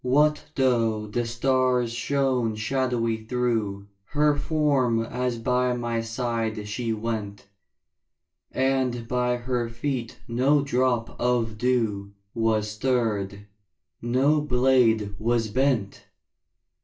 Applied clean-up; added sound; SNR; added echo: none; none; none; reverberation time 0.2 s.